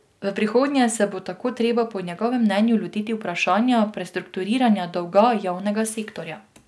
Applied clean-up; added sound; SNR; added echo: none; none; none; none.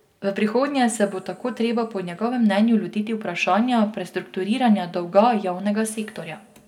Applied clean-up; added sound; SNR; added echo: none; none; none; reverberation time 1.8 s.